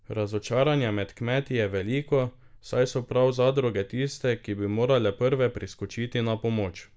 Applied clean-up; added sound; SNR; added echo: none; none; none; none.